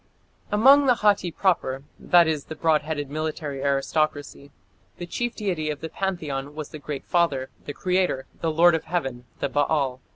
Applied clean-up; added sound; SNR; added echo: none; none; none; none.